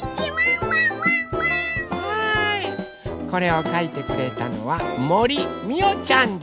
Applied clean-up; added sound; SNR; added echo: none; none; none; none.